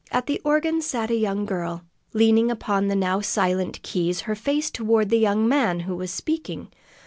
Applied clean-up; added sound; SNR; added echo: none; none; none; none.